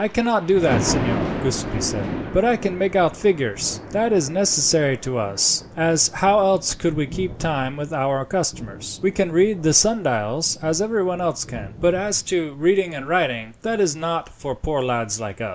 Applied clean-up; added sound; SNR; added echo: none; Thunder; 11 dB; none.